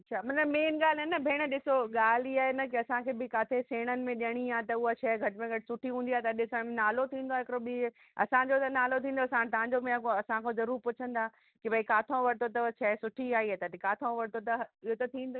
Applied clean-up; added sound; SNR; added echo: none; none; none; none.